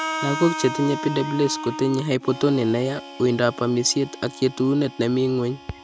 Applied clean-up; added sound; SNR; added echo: none; Harmonica; 11 dB; none.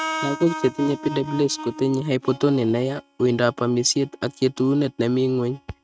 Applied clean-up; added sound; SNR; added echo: neural mask model RNNoise.